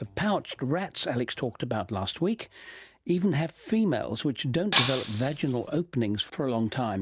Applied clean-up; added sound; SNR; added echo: none; Shatter; -4 dB; none.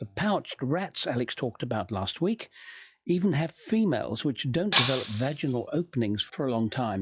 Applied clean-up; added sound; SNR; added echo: classical method log-MMSE.